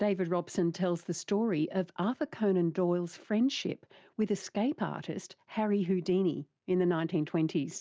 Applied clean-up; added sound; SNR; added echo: none; none; none; none.